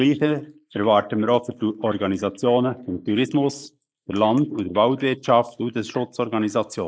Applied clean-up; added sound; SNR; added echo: neural mask model Resemble Enhance denoiser.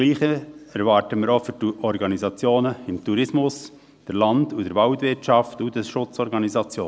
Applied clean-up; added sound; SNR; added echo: none; none; none; none.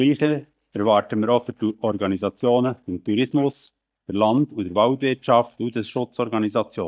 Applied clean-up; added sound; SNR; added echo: neural mask model DeepFilterNet 3.